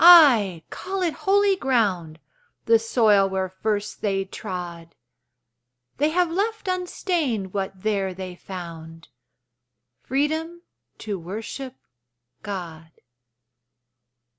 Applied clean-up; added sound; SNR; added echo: none; none; none; none.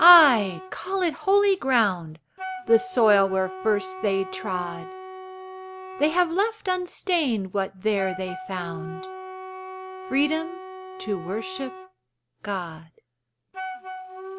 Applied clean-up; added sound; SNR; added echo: none; Wind instrument, woodwind instrument; 13 dB; none.